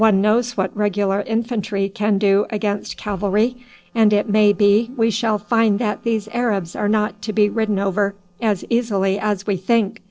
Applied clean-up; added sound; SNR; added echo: neural separator model SepFormer DNS4.